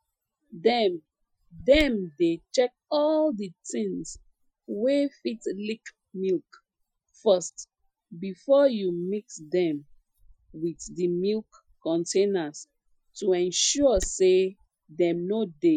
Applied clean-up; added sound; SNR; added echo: classical method Wiener filter.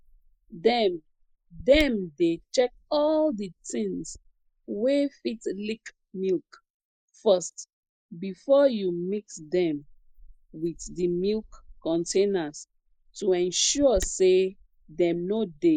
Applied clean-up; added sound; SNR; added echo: neural mask model Resemble Enhance denoiser.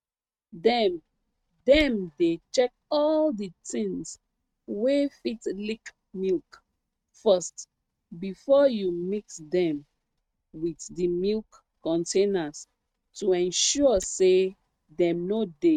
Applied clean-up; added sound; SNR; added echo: neural mask model RNNoise.